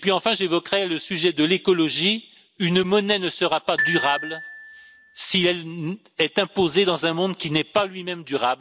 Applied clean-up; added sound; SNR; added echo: none; Glockenspiel; 7 dB; none.